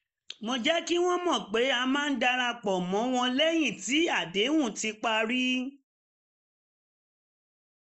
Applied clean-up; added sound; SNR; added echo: neural mask model Resemble Enhance denoiser.